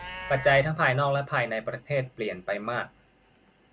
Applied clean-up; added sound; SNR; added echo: none; Livestock, farm animals, working animals; 17 dB; none.